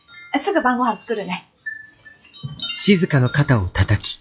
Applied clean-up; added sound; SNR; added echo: classical method log-MMSE.